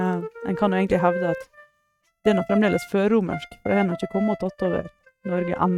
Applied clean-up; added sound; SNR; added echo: neural mask model RNNoise.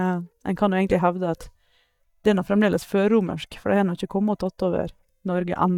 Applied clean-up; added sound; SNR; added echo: neural mask model DeepFilterNet 3.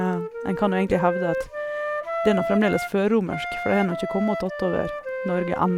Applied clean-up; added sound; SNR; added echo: none; Wind instrument, woodwind instrument; 5 dB; none.